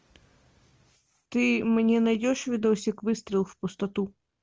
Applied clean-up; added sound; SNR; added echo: none; none; none; none.